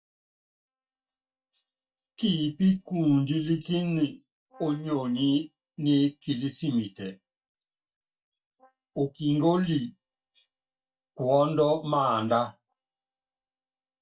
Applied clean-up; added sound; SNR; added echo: neural mask model DeepFilterNet 3.